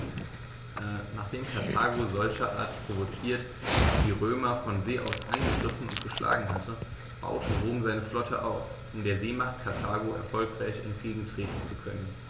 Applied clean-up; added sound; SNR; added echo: none; Dog; 4 dB; none.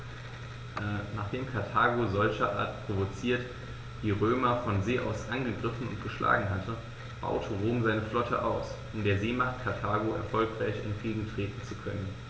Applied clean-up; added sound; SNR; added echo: none; none; none; none.